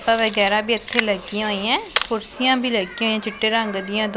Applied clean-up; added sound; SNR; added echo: none; Camera; 9 dB; none.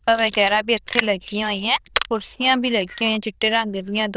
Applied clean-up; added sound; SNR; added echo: neural diffusion model UNIVERSE++.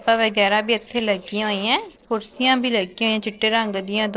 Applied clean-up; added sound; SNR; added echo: neural separator model SepFormer DNS4.